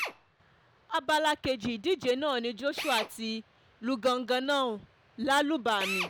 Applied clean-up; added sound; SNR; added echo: none; Drill; 12 dB; none.